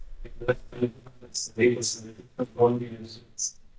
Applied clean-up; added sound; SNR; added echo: neural mask model DeepFilterNet 3.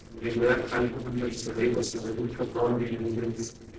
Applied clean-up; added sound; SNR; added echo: neural separator model SepFormer DNS4.